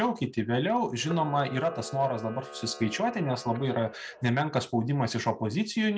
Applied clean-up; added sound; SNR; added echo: none; Camera; 17 dB; none.